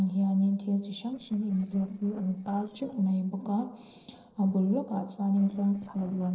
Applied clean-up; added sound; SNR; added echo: neural separator model SepFormer DNS4.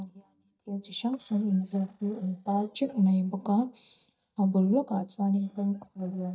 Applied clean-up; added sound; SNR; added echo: neural mask model DeepFilterNet 3.